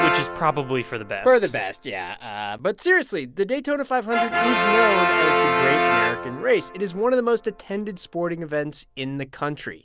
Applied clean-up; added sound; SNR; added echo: none; Brass instrument; 1 dB; none.